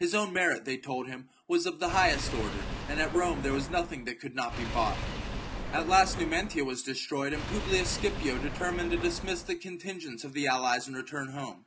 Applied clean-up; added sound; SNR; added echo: none; Engine / Car; 5 dB; none.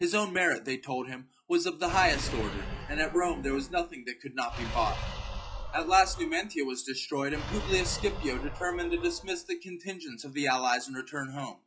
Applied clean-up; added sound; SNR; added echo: classical method log-MMSE.